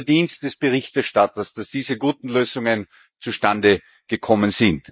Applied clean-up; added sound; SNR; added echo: neural mask model Resemble Enhance denoiser.